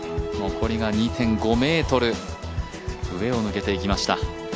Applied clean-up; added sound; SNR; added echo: none; none; none; none.